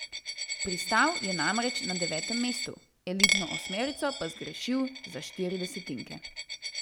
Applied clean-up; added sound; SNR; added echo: none; Coin (dropping); 1 dB; none.